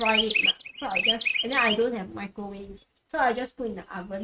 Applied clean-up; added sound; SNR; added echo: neural mask model RNNoise.